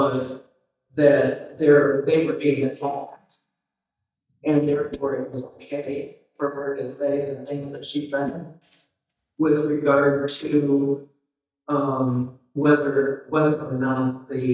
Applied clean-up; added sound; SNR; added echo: neural mask model DeepFilterNet 3.